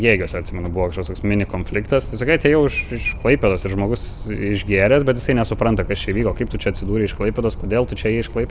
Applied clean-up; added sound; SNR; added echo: none; none; none; reverberation time 1.0 s.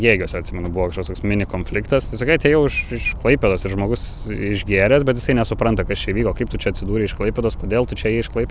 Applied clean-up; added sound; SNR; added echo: none; none; none; none.